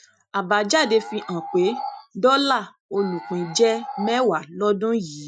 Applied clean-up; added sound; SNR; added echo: classical method Wiener filter.